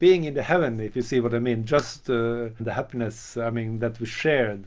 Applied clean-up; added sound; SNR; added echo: none; none; none; none.